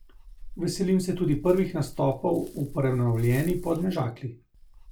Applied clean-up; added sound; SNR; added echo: none; Dog; 15 dB; none.